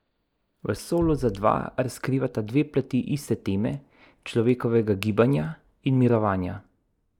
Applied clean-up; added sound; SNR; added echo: neural mask model DeepFilterNet 3.